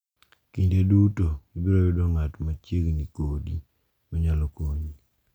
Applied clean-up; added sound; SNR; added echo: none; none; none; none.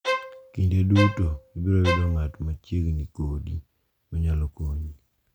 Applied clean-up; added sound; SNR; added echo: none; Bowed string instrument; 6 dB; none.